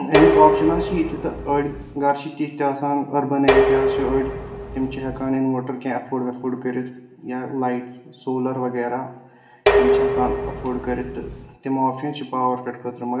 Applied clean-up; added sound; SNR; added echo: none; Dishes, pots, and pans; -1 dB; reverberation time 1.4 s.